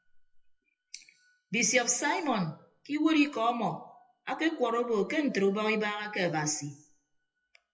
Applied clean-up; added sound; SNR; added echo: classical method WPE with log-MMSE.